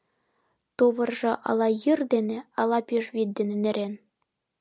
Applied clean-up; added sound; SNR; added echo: none; none; none; none.